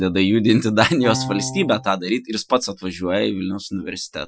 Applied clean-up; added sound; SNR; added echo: classical method Wiener filter.